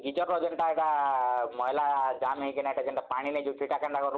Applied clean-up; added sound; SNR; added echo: none; none; none; none.